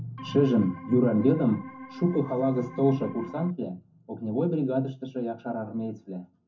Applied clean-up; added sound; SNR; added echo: none; Organ; 15 dB; reverberation time 0.3 s.